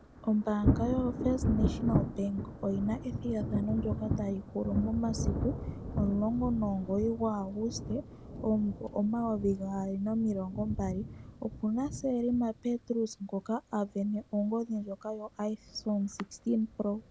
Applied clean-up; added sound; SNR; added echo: none; Thunder; 4 dB; none.